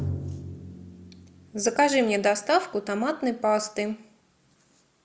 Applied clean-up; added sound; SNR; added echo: none; Drum; 13 dB; none.